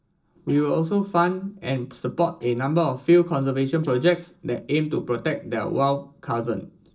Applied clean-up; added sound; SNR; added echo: neural separator model SepFormer DNS4.